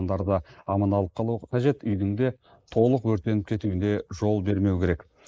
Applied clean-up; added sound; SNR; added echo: neural mask model Resemble Enhance denoiser.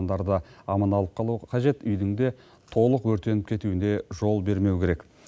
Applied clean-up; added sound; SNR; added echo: none; none; none; none.